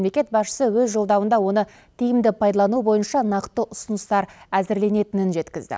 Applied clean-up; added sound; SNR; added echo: none; none; none; none.